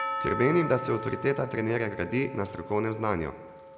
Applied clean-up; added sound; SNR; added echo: none; Percussion; 9 dB; none.